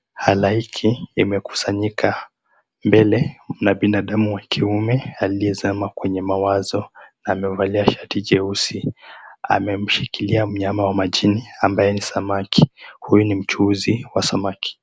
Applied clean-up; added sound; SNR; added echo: none; none; none; none.